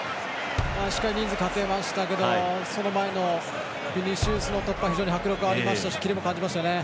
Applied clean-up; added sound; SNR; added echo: none; Bass drum; 9 dB; none.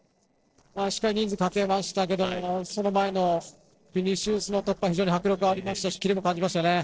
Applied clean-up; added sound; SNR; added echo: neural separator model SepFormer DNS4.